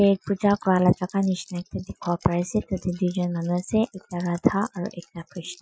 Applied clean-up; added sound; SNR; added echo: classical method Wiener filter.